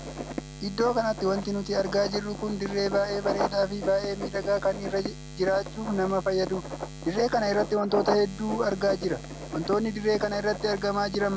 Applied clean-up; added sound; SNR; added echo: none; Writing + Buzz; 8 dB; none.